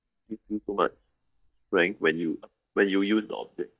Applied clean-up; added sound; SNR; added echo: neural mask model DeepFilterNet 3.